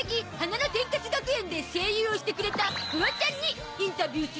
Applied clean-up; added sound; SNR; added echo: none; none; none; none.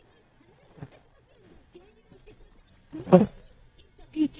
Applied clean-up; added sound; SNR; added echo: neural mask model DeepFilterNet 3.